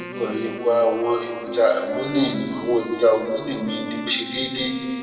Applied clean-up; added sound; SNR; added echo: none; Wind instrument, woodwind instrument; 12 dB; reverberation time 1.9 s.